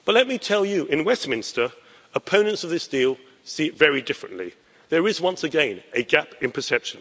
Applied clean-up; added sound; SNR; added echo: none; none; none; none.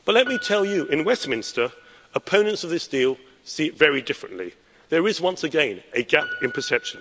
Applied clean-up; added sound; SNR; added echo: none; Piano; 17 dB; none.